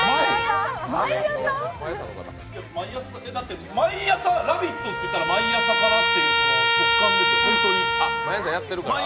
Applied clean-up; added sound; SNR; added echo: none; Trumpet; -2 dB; none.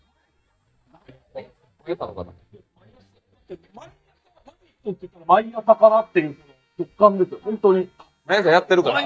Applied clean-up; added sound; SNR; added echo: neural mask model DeepFilterNet 3.